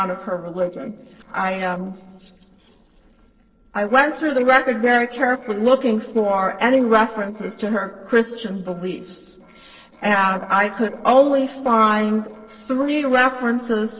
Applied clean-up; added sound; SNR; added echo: neural separator model SepFormer DNS4.